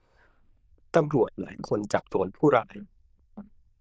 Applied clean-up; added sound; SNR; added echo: neural diffusion model UNIVERSE++.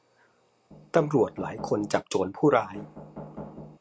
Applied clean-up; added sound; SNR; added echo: none; Knock; 15 dB; none.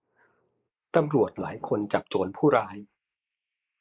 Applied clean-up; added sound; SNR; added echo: neural mask model Resemble Enhance denoiser.